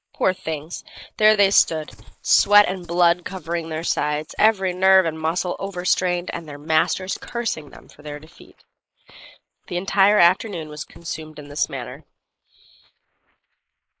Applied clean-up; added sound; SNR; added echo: neural mask model Resemble Enhance denoiser.